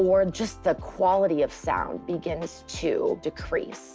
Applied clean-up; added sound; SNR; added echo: none; none; none; none.